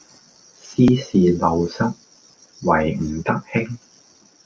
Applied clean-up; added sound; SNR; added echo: none; none; none; none.